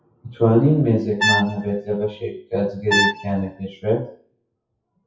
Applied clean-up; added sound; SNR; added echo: classical method WPE with log-MMSE.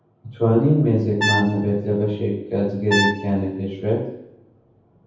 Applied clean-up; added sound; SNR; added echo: none; Brass instrument; 6 dB; reverberation time 0.9 s.